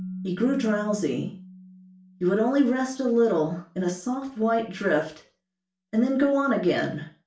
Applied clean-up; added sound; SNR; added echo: none; Keyboard (musical); 18 dB; reverberation time 0.4 s.